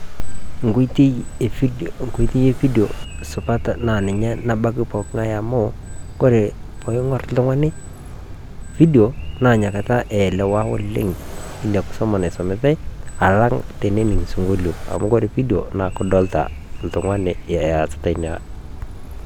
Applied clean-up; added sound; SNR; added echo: none; Accelerating, revving, vroom; 10 dB; none.